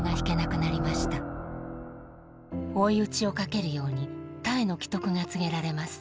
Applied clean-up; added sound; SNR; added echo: none; none; none; none.